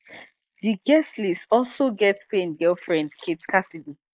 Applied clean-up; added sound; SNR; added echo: neural mask model Resemble Enhance denoiser.